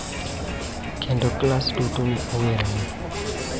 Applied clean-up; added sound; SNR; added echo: none; Crowd; 3 dB; none.